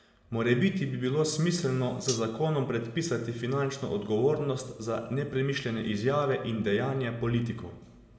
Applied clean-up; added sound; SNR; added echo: none; Cutlery, silverware; 13 dB; reverberation time 0.7 s.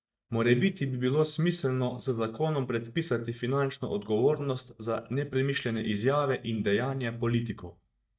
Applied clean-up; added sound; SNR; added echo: neural mask model DeepFilterNet 3.